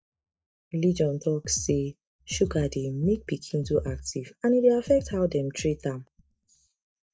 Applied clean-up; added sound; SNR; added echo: neural mask model DeepFilterNet 3.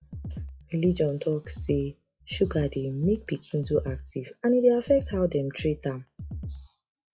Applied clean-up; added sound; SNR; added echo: classical method log-MMSE.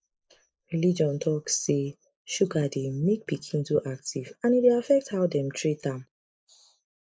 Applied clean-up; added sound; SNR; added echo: neural mask model Resemble Enhance denoiser.